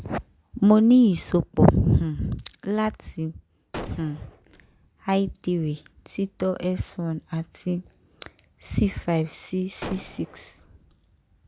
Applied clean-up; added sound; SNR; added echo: none; Gunshot, gunfire; 15 dB; none.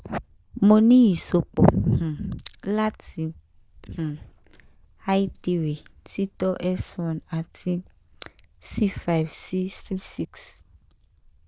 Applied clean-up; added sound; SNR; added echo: neural diffusion model UNIVERSE++.